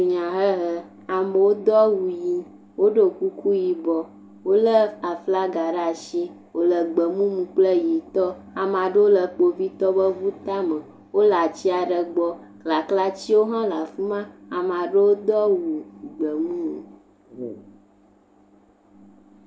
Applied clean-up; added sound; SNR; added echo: none; none; none; none.